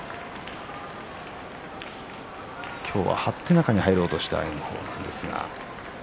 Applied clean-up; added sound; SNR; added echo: none; none; none; none.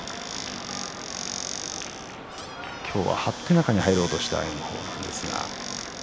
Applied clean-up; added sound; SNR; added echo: none; Squeak / Cupboard open or close; 8 dB; none.